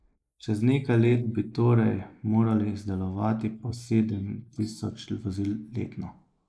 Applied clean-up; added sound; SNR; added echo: neural mask model Resemble Enhance denoiser.